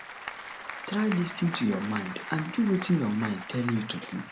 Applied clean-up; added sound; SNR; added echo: none; Applause / Crowd; 11 dB; none.